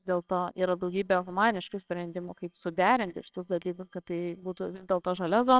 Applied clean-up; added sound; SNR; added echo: neural separator model SepFormer WHAMR!.